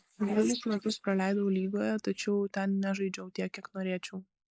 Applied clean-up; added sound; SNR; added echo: neural mask model Resemble Enhance denoiser.